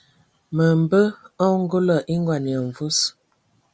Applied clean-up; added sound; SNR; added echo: none; none; none; none.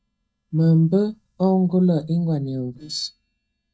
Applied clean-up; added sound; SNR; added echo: neural mask model DeepFilterNet 3.